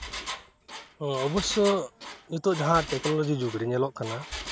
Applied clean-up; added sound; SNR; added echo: none; Engine; 10 dB; none.